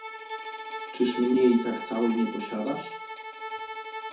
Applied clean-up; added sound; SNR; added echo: none; Bowed string instrument; 9 dB; reverberation time 0.7 s.